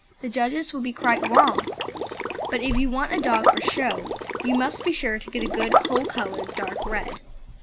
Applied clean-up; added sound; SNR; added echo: none; Liquid; -1 dB; none.